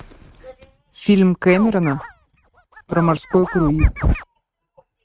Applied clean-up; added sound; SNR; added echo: neural mask model RNNoise.